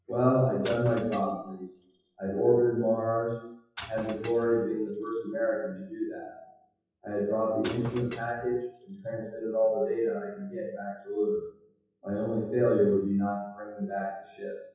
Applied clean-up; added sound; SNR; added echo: classical method WPE with log-MMSE.